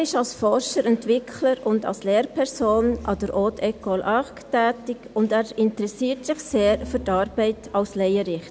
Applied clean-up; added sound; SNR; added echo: none; Drum; 19 dB; none.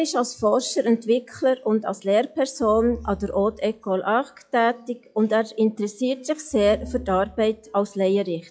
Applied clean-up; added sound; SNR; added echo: classical method log-MMSE.